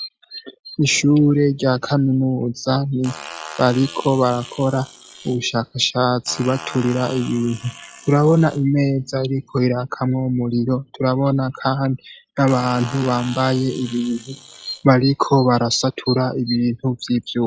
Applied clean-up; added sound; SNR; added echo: classical method log-MMSE.